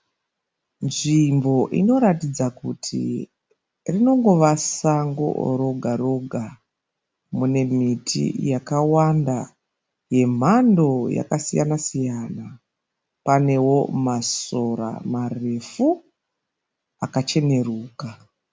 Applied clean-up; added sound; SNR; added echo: none; none; none; none.